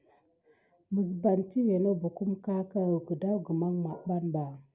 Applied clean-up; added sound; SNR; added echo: none; none; none; none.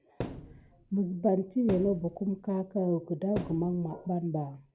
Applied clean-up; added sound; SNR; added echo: none; Thump, thud; 13 dB; none.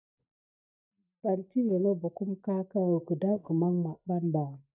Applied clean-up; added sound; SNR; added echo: neural mask model DeepFilterNet 3.